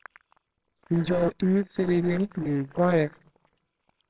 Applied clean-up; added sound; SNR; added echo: neural separator model SepFormer WHAMR!.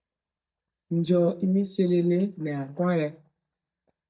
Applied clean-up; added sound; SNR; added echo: neural mask model DeepFilterNet 3.